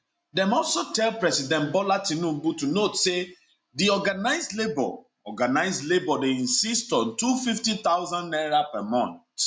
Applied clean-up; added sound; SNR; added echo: none; none; none; none.